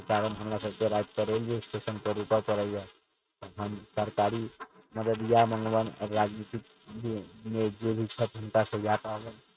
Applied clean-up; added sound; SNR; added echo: neural mask model RNNoise.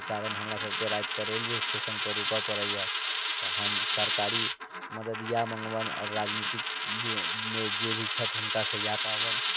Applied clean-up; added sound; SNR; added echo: none; Coin (dropping); -5 dB; none.